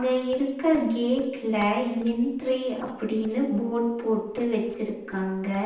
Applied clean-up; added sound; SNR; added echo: neural separator model SepFormer DNS4.